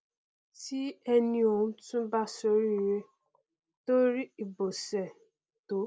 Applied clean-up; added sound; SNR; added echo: none; none; none; none.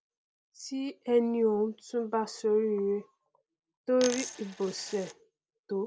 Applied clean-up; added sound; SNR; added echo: none; Coin (dropping); 10 dB; none.